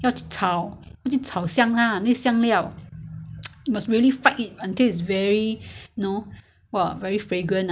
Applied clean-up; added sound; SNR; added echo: none; none; none; none.